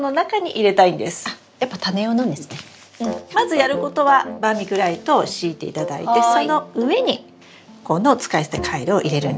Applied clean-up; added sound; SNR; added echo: none; none; none; none.